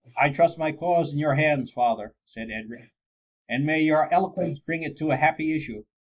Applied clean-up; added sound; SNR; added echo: neural mask model Resemble Enhance denoiser.